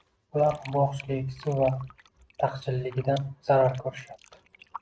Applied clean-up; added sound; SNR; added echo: neural mask model RNNoise.